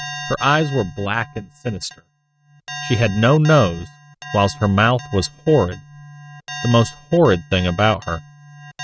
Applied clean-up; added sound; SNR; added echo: neural mask model RNNoise.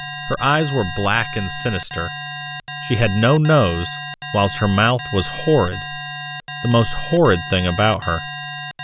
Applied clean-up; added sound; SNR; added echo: none; Alarm; 10 dB; none.